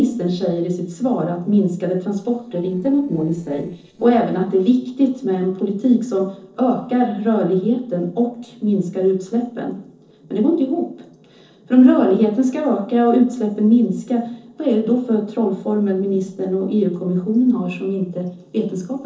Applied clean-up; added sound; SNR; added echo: neural separator model SepFormer DNS4.